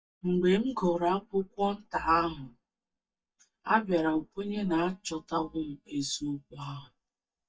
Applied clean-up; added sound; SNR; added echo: neural mask model DeepFilterNet 3.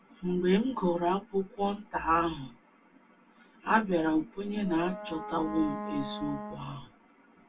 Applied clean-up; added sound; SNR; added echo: none; Wind instrument, woodwind instrument; 10 dB; reverberation time 0.1 s.